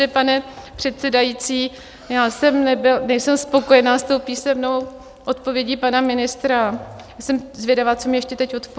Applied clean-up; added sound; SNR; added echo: none; none; none; none.